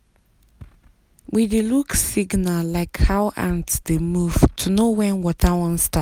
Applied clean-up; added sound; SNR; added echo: none; none; none; none.